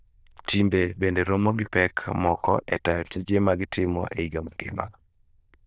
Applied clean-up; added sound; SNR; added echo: neural diffusion model UNIVERSE++.